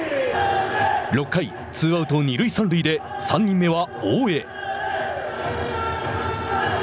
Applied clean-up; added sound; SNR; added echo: none; none; none; none.